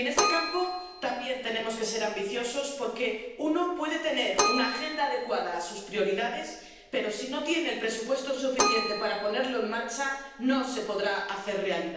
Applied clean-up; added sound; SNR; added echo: none; Keyboard (musical); 6 dB; reverberation time 0.9 s.